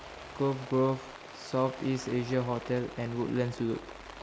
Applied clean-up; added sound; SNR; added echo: none; Rain; 14 dB; none.